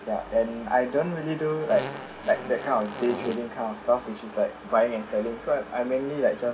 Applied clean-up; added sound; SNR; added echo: none; Fart; 10 dB; none.